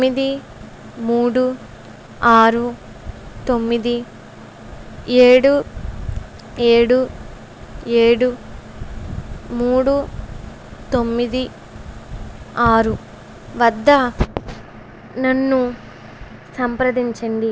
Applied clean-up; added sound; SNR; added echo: none; none; none; none.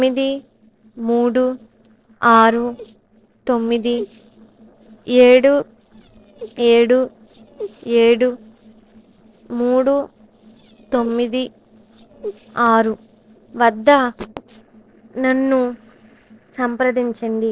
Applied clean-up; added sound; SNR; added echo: neural separator model SepFormer DNS4.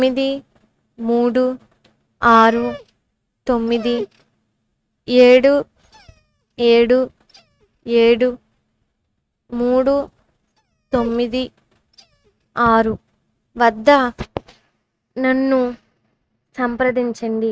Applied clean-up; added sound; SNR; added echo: neural mask model RNNoise.